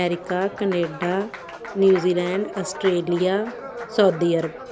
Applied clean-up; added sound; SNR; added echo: none; Applause; 12 dB; none.